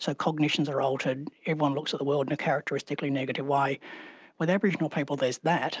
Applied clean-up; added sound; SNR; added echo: none; none; none; none.